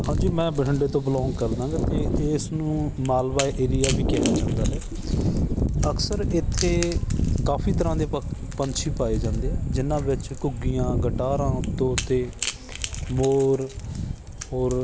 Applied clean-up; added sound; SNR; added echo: none; Crack / Crackle; 16 dB; none.